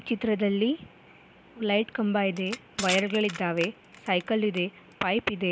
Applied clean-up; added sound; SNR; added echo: none; Crushing; 13 dB; none.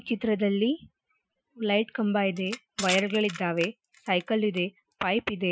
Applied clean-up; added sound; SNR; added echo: classical method Wiener filter.